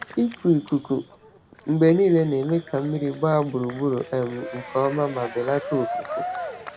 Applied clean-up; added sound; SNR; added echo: none; Cheering; 12 dB; none.